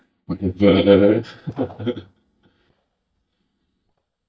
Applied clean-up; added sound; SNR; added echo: neural mask model DeepFilterNet 3.